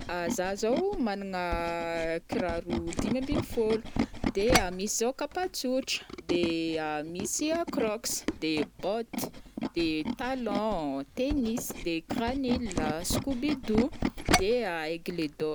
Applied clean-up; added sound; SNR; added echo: none; Tools; 4 dB; none.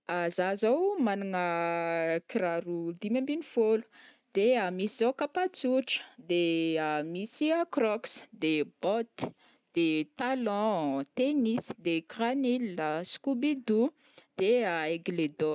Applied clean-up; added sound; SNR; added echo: none; none; none; none.